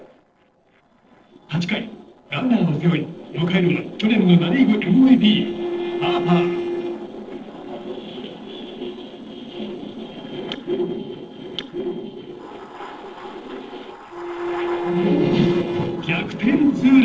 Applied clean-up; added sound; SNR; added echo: neural separator model SepFormer DNS4.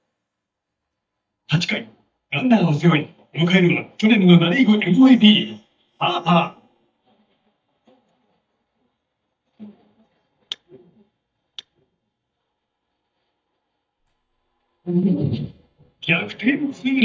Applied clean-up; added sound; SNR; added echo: neural mask model DeepFilterNet 3.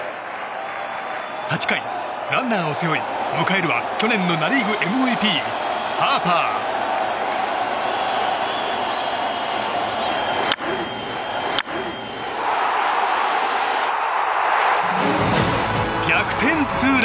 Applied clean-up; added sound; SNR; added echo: none; none; none; none.